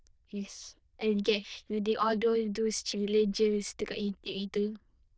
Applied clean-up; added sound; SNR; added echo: neural diffusion model UNIVERSE++.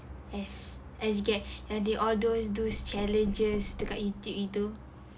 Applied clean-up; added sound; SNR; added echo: none; Knock; 11 dB; none.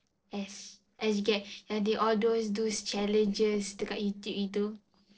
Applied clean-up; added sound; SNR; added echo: neural separator model SepFormer DNS4.